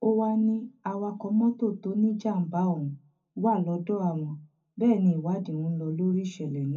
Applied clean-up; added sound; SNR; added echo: none; none; none; reverberation time 0.3 s.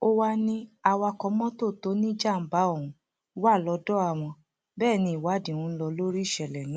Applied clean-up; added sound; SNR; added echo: none; none; none; none.